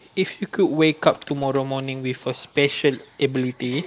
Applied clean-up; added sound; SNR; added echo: neural mask model Resemble Enhance denoiser.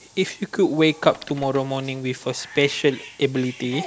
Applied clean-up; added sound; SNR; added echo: none; Bathtub (filling or washing) / Cat + Cupboard open or close / Door; 19 dB; none.